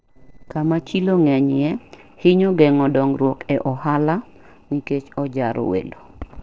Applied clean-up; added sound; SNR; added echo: neural separator model SepFormer DNS4.